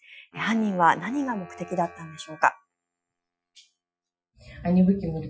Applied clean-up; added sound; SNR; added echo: classical method Wiener filter.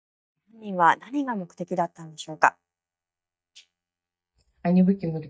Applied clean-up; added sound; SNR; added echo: neural mask model DeepFilterNet 3.